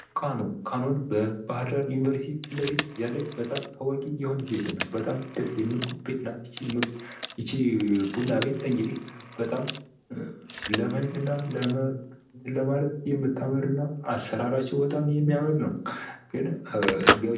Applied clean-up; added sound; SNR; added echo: none; Telephone; 8 dB; reverberation time 0.6 s.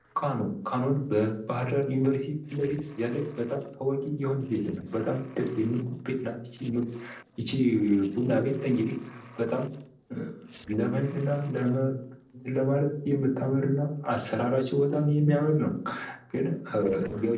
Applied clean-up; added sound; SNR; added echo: neural separator model SepFormer DNS4.